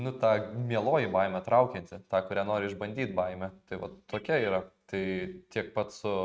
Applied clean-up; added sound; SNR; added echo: neural mask model RNNoise.